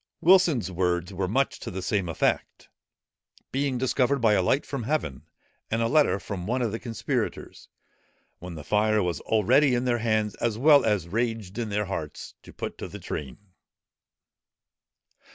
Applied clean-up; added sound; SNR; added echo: none; none; none; none.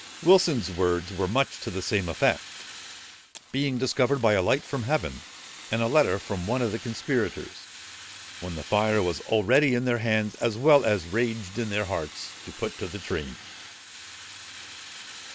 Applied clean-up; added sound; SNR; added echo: none; Fire; 16 dB; none.